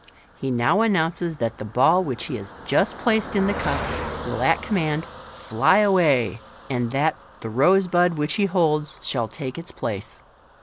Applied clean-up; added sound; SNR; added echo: none; Car passing by; 14 dB; none.